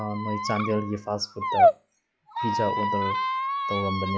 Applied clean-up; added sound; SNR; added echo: classical method log-MMSE.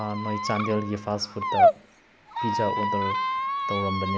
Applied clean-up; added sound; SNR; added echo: none; Squeak; -3 dB; none.